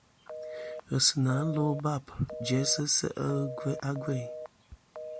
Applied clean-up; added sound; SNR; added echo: none; Telephone; 11 dB; none.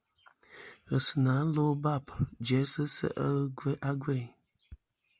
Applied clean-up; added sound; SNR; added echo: none; none; none; none.